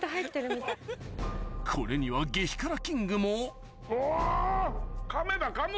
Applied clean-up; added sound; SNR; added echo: none; none; none; none.